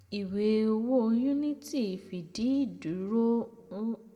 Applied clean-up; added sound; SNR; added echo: none; none; none; reverberation time 1.2 s.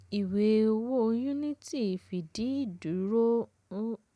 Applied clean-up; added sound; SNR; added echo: none; none; none; none.